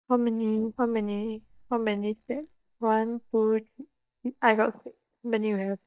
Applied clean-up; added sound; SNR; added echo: neural mask model DeepFilterNet 3.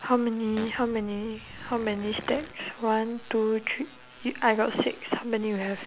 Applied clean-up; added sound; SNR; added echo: none; Fart; 16 dB; none.